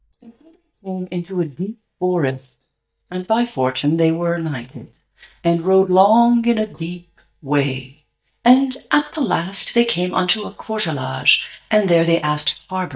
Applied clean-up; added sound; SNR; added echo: neural mask model DeepFilterNet 3.